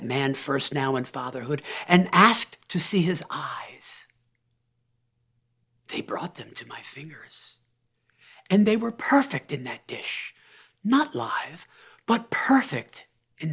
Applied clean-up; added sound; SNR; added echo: none; none; none; none.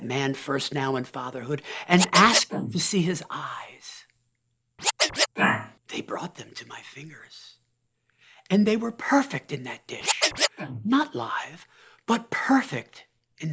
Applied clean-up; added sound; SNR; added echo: neural mask model Resemble Enhance denoiser.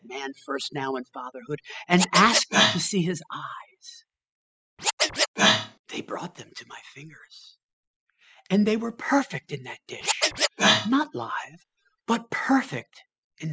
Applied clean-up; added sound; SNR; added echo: classical method spectral subtraction.